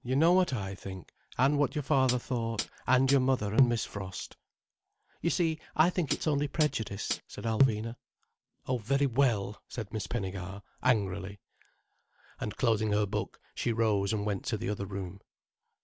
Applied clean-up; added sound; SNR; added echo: none; Hi-hat; 3 dB; none.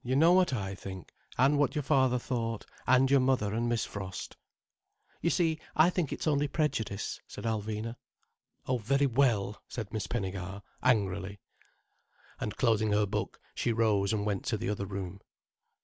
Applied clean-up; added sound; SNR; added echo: none; none; none; none.